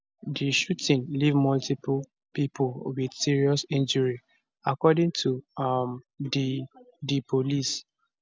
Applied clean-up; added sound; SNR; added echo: none; none; none; none.